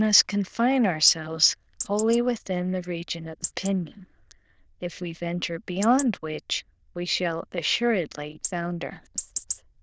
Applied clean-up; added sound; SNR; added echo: neural diffusion model UNIVERSE++.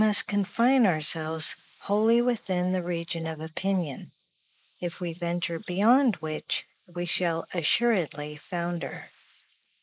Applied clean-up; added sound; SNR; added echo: neural mask model Resemble Enhance denoiser.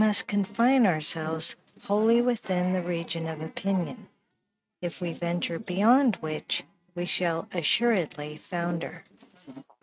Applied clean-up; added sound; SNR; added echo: neural mask model RNNoise.